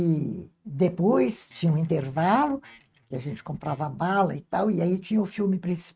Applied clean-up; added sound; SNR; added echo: neural mask model RNNoise.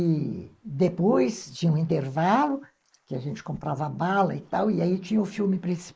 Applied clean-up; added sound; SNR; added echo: neural mask model Resemble Enhance denoiser.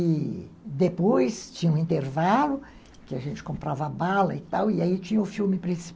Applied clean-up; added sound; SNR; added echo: none; none; none; none.